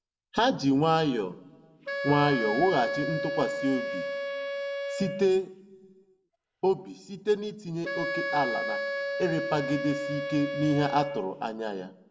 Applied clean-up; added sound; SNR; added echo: none; Wind instrument, woodwind instrument; 5 dB; reverberation time 0.5 s.